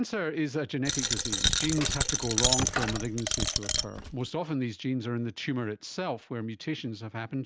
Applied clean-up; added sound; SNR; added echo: none; Coin (dropping); -3 dB; none.